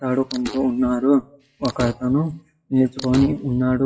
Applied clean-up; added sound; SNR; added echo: classical method WPE with log-MMSE.